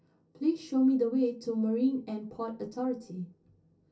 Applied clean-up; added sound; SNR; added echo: none; none; none; reverberation time 0.3 s.